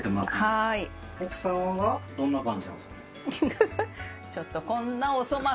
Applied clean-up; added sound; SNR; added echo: none; none; none; none.